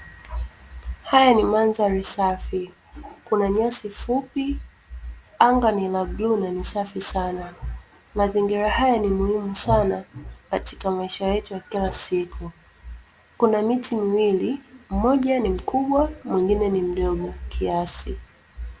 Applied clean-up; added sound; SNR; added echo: none; none; none; none.